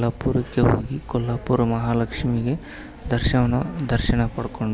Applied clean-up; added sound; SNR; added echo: none; none; none; none.